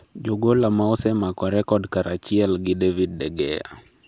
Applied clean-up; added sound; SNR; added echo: none; none; none; none.